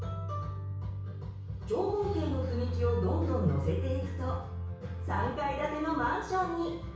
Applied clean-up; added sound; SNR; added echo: none; none; none; reverberation time 0.6 s.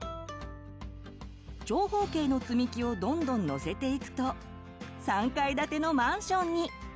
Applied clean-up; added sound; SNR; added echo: none; none; none; none.